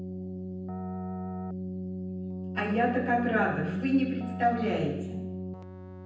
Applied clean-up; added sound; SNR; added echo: none; Keyboard (musical); 5 dB; reverberation time 0.9 s.